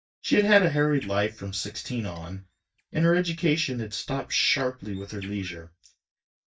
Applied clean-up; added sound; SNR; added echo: neural mask model DeepFilterNet 3.